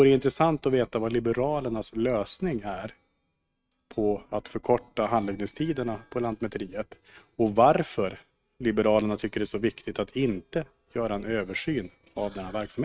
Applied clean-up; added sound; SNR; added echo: neural mask model RNNoise.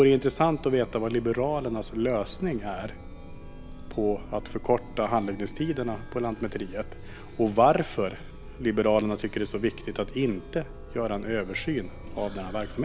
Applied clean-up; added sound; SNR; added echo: none; Chime; 13 dB; none.